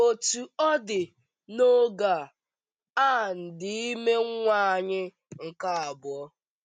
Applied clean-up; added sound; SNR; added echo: none; none; none; none.